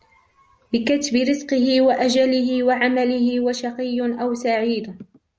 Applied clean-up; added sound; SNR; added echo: none; none; none; none.